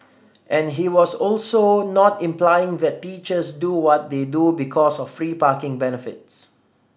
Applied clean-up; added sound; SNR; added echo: none; none; none; none.